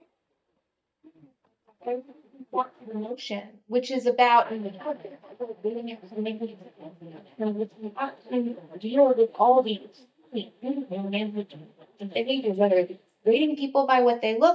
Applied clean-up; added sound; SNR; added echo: neural mask model DeepFilterNet 3.